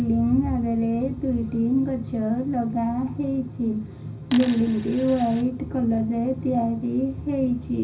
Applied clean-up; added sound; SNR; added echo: none; Coin (dropping); 17 dB; reverberation time 0.4 s.